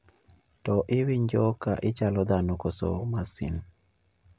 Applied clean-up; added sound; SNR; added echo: none; none; none; none.